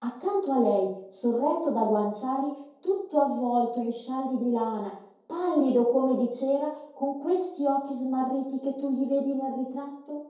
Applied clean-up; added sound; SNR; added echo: none; none; none; reverberation time 2.4 s.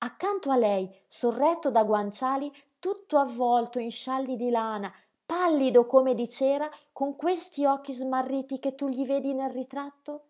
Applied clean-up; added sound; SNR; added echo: none; none; none; none.